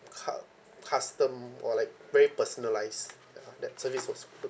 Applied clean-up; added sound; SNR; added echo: none; none; none; none.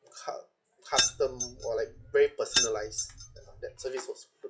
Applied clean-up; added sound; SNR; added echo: classical method log-MMSE.